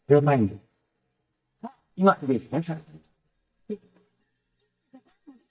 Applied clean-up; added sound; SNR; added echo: neural mask model DeepFilterNet 3.